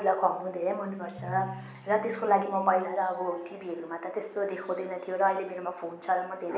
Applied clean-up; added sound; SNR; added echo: none; Piano; 15 dB; none.